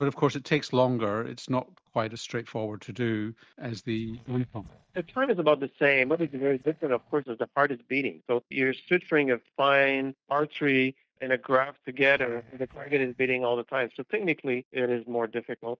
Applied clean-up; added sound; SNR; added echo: neural mask model DeepFilterNet 3.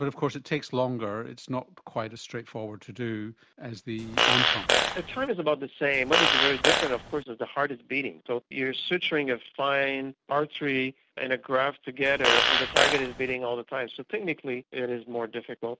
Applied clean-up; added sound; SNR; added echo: none; Fart; -5 dB; none.